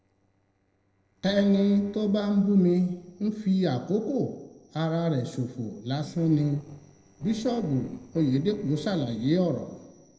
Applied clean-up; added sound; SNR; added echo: neural separator model SepFormer DNS4.